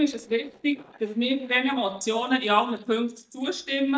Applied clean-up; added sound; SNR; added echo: neural mask model DeepFilterNet 3.